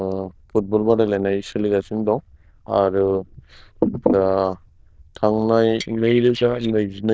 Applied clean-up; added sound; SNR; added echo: neural diffusion model UNIVERSE++.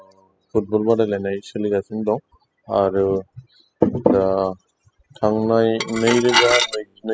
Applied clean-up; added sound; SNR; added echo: classical method spectral subtraction.